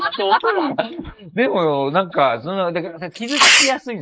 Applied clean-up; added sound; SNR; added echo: neural mask model Resemble Enhance denoiser.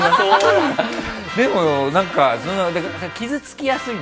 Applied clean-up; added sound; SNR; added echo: none; none; none; none.